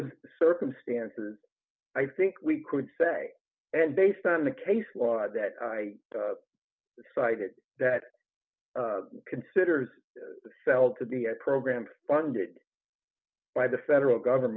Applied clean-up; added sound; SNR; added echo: none; none; none; none.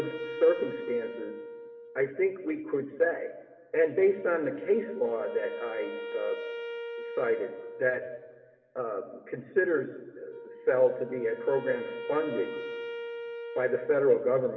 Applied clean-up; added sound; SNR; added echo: none; Wind instrument, woodwind instrument; 11 dB; reverberation time 1.9 s.